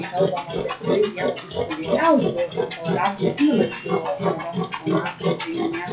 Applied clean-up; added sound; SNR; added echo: classical method WPE with log-MMSE.